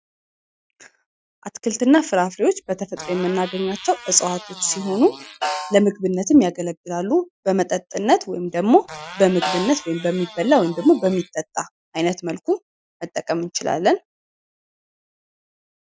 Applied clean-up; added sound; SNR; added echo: classical method Wiener filter.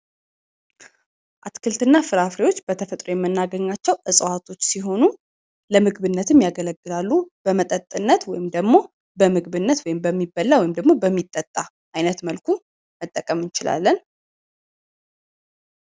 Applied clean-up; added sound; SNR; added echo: none; none; none; none.